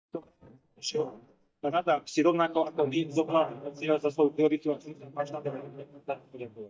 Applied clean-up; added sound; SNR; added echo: neural mask model DeepFilterNet 3.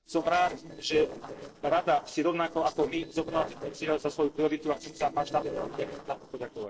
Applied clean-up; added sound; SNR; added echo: neural separator model SepFormer DNS4.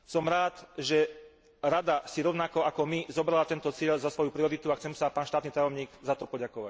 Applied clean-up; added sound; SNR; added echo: none; none; none; none.